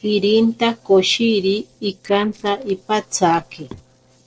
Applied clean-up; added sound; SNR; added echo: neural separator model SepFormer DNS4.